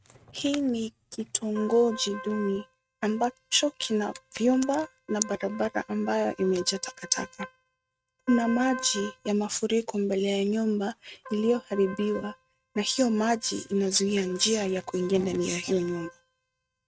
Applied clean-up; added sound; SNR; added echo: neural mask model RNNoise.